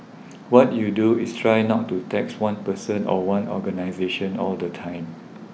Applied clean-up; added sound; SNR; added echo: none; none; none; none.